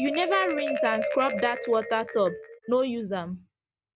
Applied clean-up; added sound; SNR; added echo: none; Marimba, xylophone; 5 dB; none.